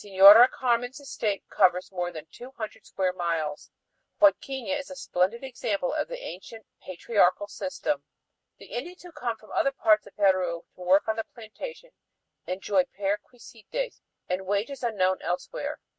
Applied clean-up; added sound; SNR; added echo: none; none; none; none.